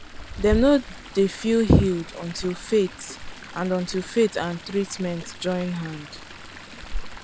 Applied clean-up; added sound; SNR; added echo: none; Chatter / Stream; 11 dB; none.